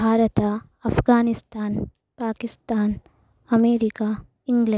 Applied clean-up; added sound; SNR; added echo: none; none; none; none.